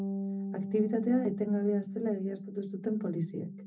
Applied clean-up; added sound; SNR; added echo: none; Bass guitar; 6 dB; reverberation time 0.4 s.